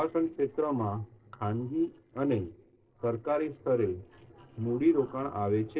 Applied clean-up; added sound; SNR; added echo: neural separator model SepFormer DNS4.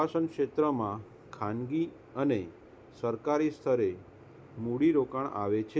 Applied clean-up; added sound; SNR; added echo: none; none; none; none.